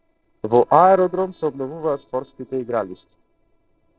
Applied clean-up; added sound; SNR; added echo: neural separator model SepFormer DNS4.